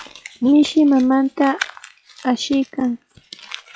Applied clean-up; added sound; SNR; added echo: classical method log-MMSE.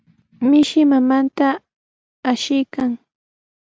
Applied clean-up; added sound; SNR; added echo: none; none; none; none.